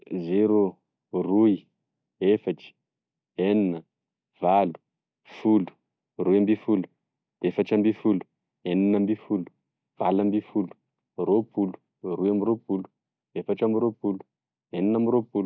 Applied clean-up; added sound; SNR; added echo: none; none; none; none.